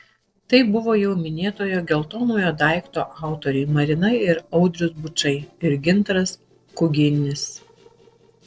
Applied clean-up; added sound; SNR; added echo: neural separator model SepFormer DNS4.